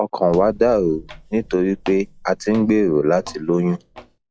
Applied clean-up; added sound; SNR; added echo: classical method log-MMSE.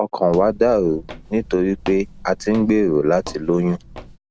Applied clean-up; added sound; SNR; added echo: none; Walk, footsteps; 18 dB; none.